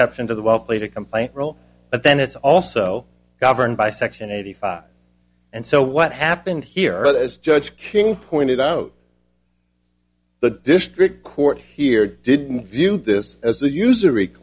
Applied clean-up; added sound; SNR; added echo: none; none; none; none.